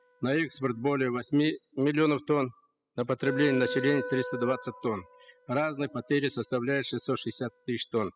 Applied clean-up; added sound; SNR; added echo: classical method spectral subtraction.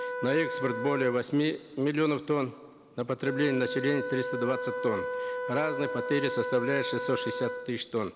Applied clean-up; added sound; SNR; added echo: none; Wind instrument, woodwind instrument; 6 dB; none.